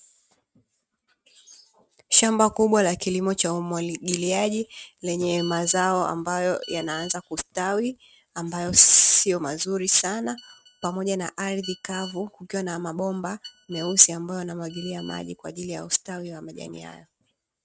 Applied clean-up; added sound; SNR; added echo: neural mask model RNNoise.